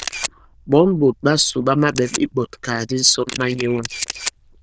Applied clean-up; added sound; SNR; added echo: neural diffusion model UNIVERSE++.